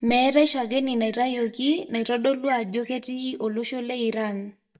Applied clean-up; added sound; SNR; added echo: neural mask model DeepFilterNet 3.